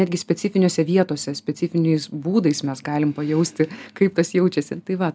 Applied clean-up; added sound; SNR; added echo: none; none; none; none.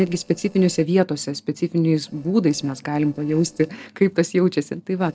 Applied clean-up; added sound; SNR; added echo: neural separator model SepFormer DNS4.